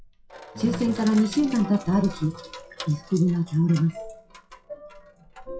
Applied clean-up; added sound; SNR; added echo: classical method WPE with log-MMSE.